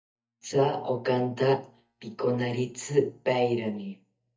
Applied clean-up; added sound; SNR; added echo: neural mask model DeepFilterNet 3.